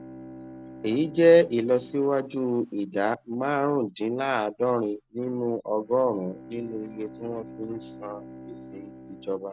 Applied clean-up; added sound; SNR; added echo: none; Bowed string instrument; 19 dB; none.